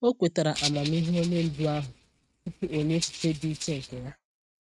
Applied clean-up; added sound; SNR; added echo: neural mask model RNNoise.